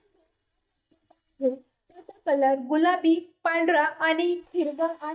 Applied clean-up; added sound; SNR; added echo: neural mask model DeepFilterNet 3.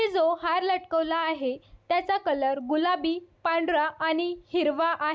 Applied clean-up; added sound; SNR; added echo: none; none; none; none.